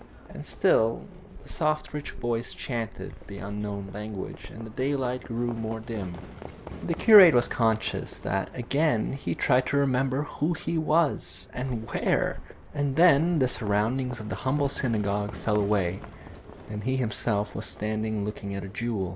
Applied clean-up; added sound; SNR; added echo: none; Livestock, farm animals, working animals + Bird vocalization, bird call, bird song; 15 dB; none.